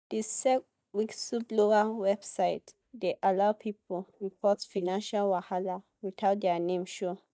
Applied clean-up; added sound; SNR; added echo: neural mask model DeepFilterNet 3.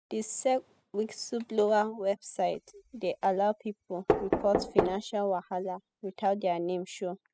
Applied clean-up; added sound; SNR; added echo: classical method spectral subtraction.